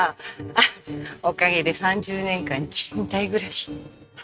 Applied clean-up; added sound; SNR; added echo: neural mask model RNNoise.